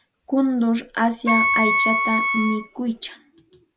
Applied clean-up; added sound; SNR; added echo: none; Wind instrument, woodwind instrument; -1 dB; none.